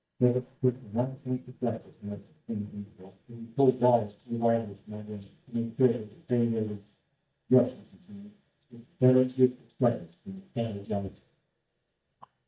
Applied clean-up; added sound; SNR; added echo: neural mask model DeepFilterNet 3.